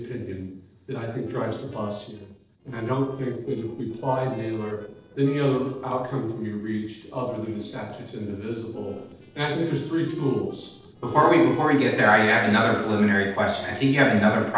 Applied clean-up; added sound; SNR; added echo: neural separator model SepFormer DNS4.